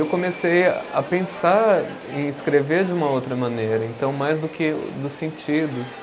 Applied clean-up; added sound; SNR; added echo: none; Subway, metro, underground; 15 dB; none.